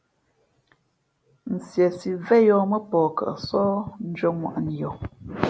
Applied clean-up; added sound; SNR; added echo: none; none; none; none.